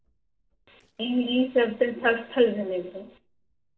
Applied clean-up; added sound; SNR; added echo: neural separator model SepFormer DNS4.